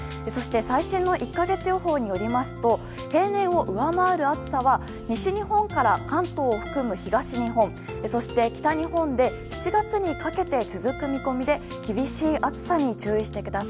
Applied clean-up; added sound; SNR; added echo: none; none; none; none.